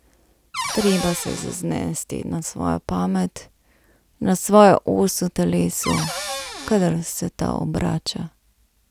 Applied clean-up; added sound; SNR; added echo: none; Cupboard open or close / Door; 8 dB; none.